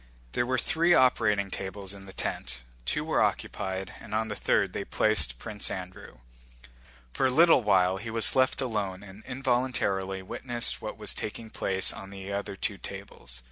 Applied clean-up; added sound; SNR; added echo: none; none; none; none.